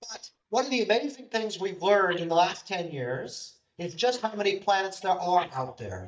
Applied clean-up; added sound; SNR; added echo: neural mask model DeepFilterNet 3.